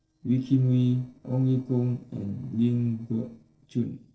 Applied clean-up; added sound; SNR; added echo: neural separator model SepFormer DNS4.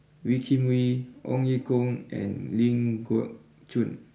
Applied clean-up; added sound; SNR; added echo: none; none; none; none.